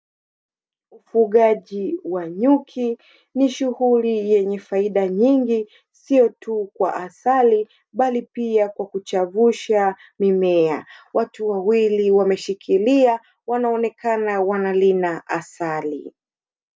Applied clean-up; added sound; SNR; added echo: none; none; none; none.